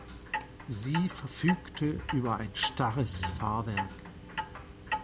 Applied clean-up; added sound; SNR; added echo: none; Clock; 7 dB; none.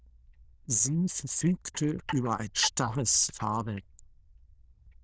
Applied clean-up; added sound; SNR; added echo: neural diffusion model UNIVERSE++.